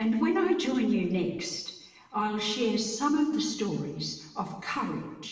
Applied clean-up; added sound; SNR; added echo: none; none; none; reverberation time 1.0 s.